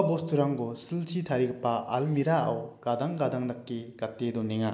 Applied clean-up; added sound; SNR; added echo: neural mask model Resemble Enhance denoiser.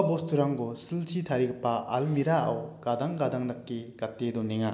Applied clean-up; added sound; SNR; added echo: none; none; none; none.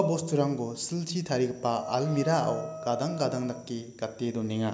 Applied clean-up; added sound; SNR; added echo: none; Wind instrument, woodwind instrument; 12 dB; none.